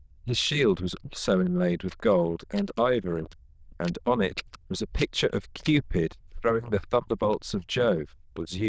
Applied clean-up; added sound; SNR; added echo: neural diffusion model UNIVERSE++.